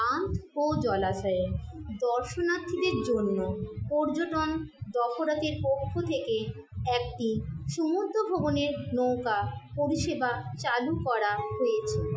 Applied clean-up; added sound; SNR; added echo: classical method Wiener filter.